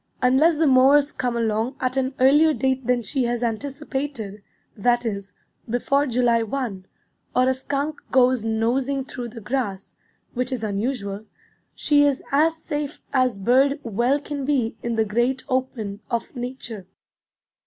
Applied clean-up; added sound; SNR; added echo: none; none; none; none.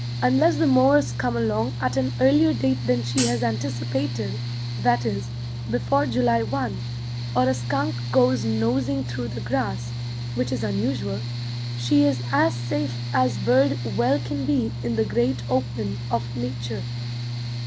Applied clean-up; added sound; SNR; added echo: none; Mechanical fan + Hi-hat; 5 dB; none.